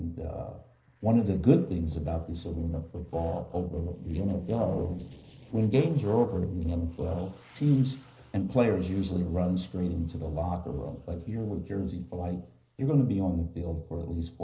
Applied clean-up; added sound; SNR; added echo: neural separator model SepFormer DNS4.